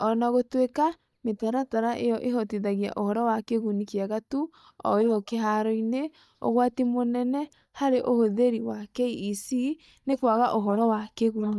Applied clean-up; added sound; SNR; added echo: neural mask model DeepFilterNet 3.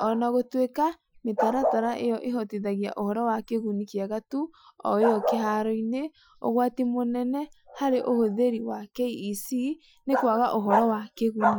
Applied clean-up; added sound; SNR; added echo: classical method Wiener filter.